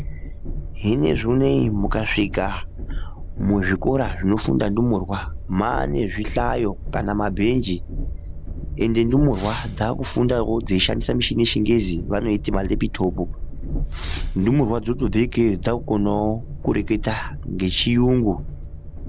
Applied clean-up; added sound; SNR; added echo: none; Train + Fireworks; 6 dB; none.